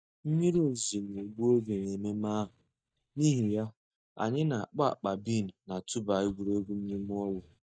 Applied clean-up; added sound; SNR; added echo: neural mask model DeepFilterNet 3.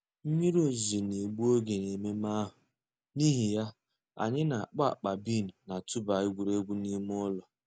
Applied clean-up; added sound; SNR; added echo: none; none; none; none.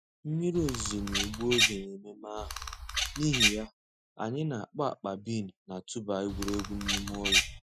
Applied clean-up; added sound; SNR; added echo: classical method Wiener filter.